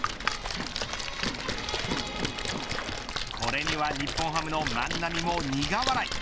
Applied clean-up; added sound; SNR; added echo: none; Splash, splatter; 1 dB; none.